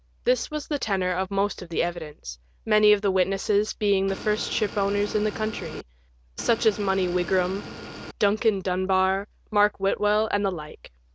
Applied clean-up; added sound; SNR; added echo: none; Motor vehicle (road) / Engine; 12 dB; none.